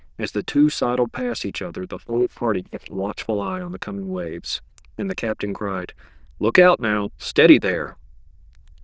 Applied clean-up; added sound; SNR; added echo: neural diffusion model UNIVERSE++.